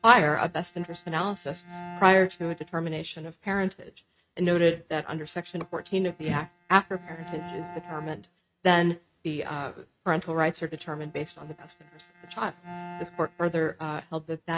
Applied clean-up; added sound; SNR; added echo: neural mask model RNNoise.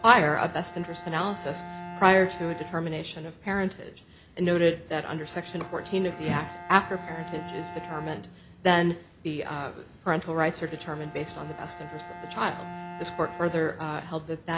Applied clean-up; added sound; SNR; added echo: none; Bowed string instrument; 15 dB; none.